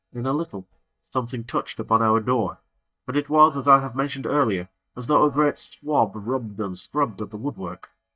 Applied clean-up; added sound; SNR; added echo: neural mask model DeepFilterNet 3.